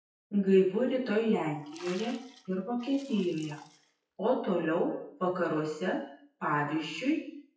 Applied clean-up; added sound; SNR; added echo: classical method WPE with log-MMSE.